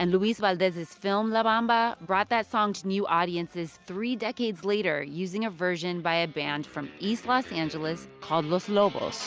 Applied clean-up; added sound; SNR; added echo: none; none; none; none.